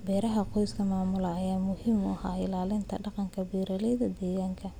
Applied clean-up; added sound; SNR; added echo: none; none; none; none.